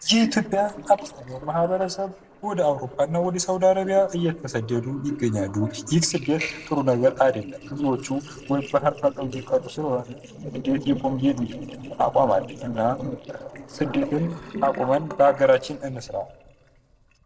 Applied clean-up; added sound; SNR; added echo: neural separator model SepFormer DNS4.